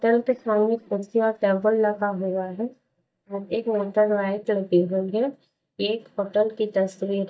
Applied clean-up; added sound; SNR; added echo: neural mask model DeepFilterNet 3.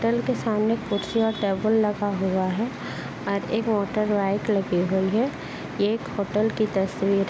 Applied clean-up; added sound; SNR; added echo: none; none; none; none.